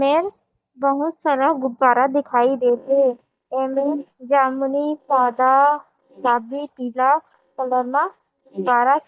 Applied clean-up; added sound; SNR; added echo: neural mask model DeepFilterNet 3.